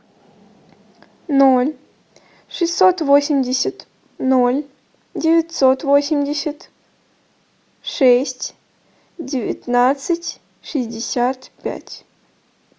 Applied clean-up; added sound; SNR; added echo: none; none; none; none.